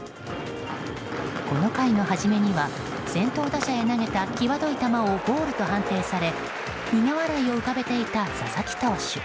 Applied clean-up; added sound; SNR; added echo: none; none; none; none.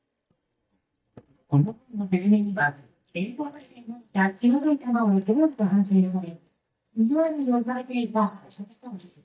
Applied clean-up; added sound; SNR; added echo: neural mask model DeepFilterNet 3.